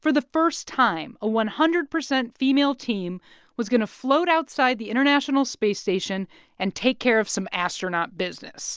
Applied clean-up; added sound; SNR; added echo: none; none; none; none.